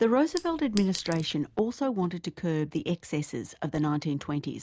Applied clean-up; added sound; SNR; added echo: neural mask model Resemble Enhance denoiser.